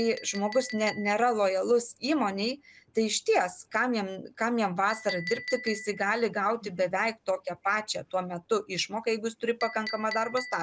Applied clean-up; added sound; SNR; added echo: none; Chink, clink; 15 dB; none.